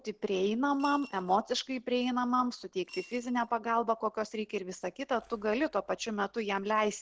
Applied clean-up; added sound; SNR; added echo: none; Coin (dropping) / Glass; 20 dB; none.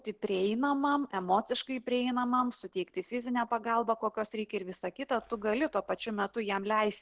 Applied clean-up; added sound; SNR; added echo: none; none; none; none.